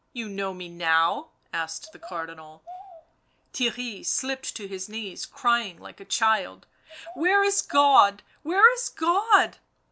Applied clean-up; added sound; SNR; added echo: none; Bird vocalization, bird call, bird song; 20 dB; none.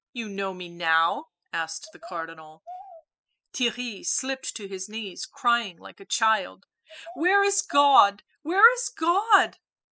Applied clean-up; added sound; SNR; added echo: classical method spectral subtraction.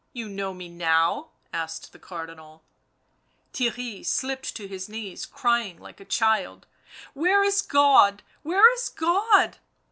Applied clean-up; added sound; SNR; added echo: none; none; none; none.